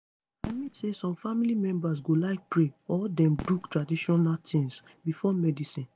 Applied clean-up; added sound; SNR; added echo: none; Fireworks; 19 dB; none.